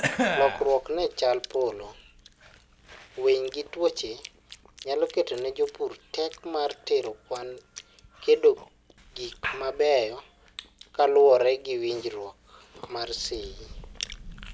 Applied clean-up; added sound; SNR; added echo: none; Chewing, mastication / Cough; 11 dB; none.